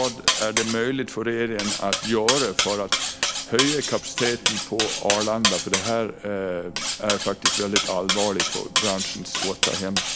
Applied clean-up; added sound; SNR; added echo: none; Cutlery, silverware; 0 dB; none.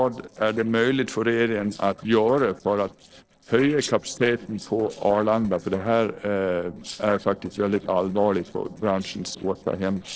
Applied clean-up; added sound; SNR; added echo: neural separator model SepFormer DNS4.